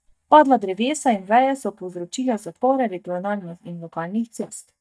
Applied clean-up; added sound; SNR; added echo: neural mask model DeepFilterNet 3.